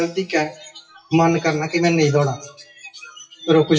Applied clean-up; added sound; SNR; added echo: classical method WPE with log-MMSE.